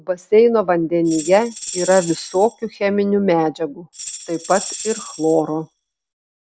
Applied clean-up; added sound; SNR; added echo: none; Tambourine; 13 dB; none.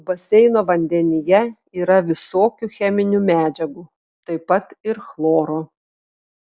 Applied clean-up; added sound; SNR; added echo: none; none; none; none.